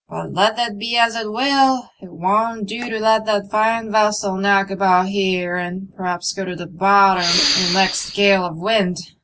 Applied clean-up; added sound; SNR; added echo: none; Respiratory sounds; 2 dB; none.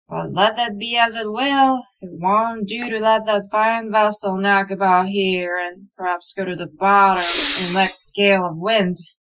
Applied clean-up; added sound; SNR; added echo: classical method Wiener filter.